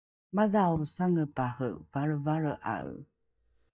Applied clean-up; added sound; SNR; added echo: neural mask model DeepFilterNet 3.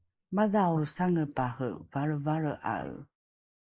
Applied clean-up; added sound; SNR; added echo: neural mask model Resemble Enhance denoiser.